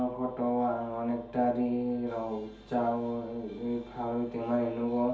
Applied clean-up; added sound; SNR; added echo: none; none; none; reverberation time 0.5 s.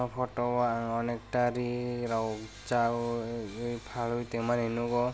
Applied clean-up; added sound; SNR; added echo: none; none; none; none.